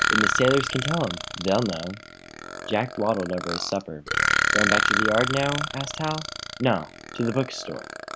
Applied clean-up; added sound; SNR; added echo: none; Burping, eructation; 1 dB; none.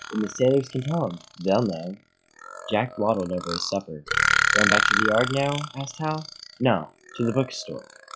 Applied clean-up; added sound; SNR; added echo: classical method log-MMSE.